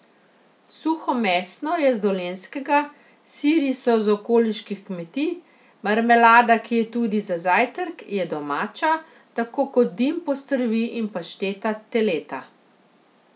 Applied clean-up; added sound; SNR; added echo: none; none; none; none.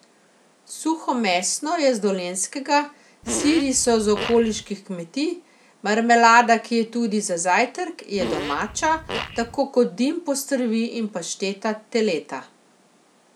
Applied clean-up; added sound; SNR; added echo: none; Fart; 9 dB; none.